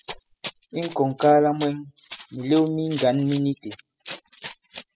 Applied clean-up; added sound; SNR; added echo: classical method spectral subtraction.